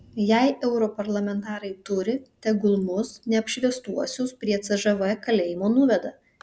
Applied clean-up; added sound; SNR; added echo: none; none; none; none.